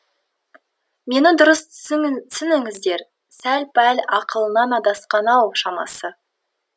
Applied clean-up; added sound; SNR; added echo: none; none; none; none.